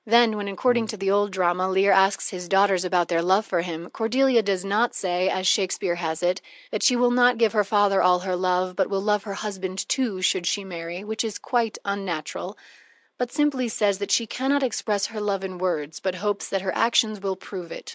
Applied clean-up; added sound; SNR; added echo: none; Brass instrument; 19 dB; none.